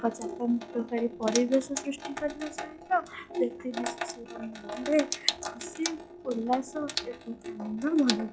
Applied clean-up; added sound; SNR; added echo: classical method log-MMSE.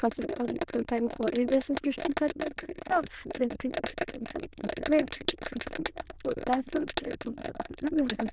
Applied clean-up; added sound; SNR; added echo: neural diffusion model UNIVERSE++.